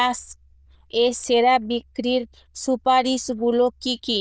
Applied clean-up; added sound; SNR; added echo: neural diffusion model UNIVERSE++.